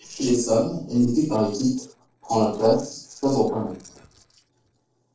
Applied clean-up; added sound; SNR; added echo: neural separator model SepFormer DNS4.